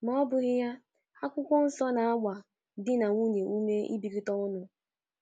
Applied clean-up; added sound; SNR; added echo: none; none; none; none.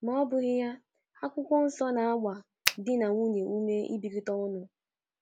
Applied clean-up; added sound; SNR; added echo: none; Finger snapping; 0 dB; none.